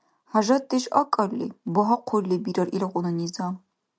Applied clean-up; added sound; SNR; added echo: none; none; none; none.